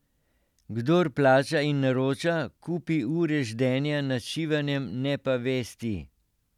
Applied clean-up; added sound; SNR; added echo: none; none; none; none.